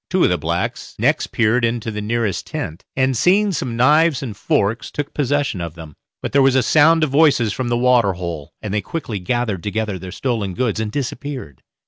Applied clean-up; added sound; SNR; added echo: none; none; none; none.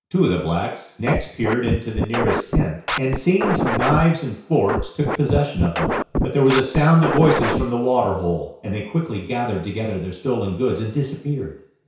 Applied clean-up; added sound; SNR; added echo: none; Scratching (performance technique); 2 dB; reverberation time 0.6 s.